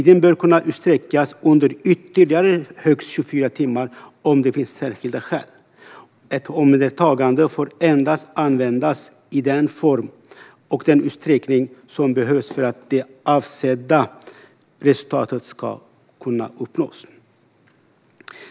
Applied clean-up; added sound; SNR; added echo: none; none; none; none.